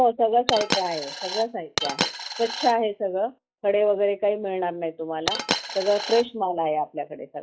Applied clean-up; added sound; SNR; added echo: classical method log-MMSE.